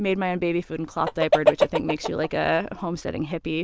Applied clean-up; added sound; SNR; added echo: none; Chicken, rooster; -1 dB; none.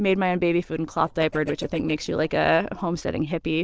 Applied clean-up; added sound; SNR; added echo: neural separator model SepFormer DNS4.